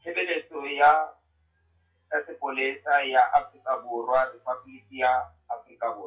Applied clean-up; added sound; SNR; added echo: classical method WPE with log-MMSE.